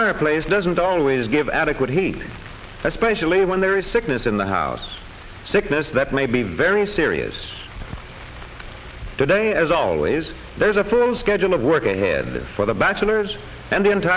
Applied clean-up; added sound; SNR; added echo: none; none; none; none.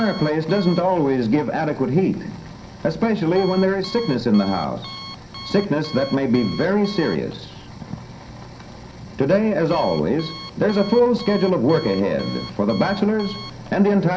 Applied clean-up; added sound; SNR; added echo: none; Alarm; 18 dB; reverberation time 0.3 s.